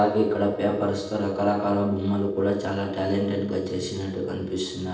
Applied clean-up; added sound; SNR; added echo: neural separator model SepFormer DNS4.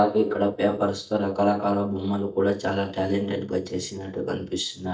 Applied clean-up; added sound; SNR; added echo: neural mask model DeepFilterNet 3.